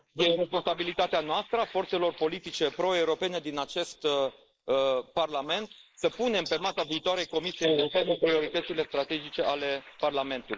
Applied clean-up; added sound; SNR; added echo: neural mask model Resemble Enhance denoiser.